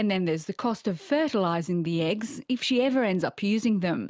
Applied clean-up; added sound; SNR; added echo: none; none; none; none.